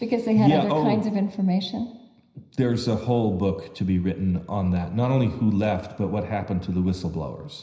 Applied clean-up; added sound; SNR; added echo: none; none; none; reverberation time 0.9 s.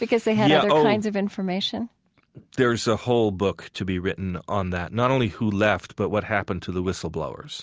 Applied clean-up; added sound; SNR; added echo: none; none; none; none.